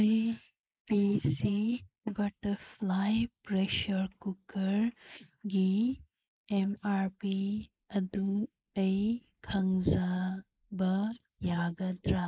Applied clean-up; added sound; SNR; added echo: neural mask model Resemble Enhance denoiser.